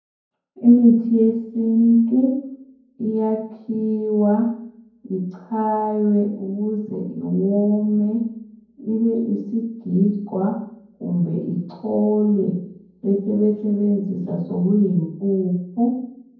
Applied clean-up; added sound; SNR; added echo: none; none; none; reverberation time 0.9 s.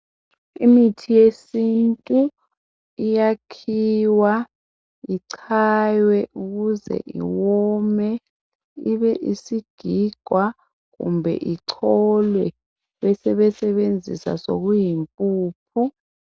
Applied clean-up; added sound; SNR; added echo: none; none; none; none.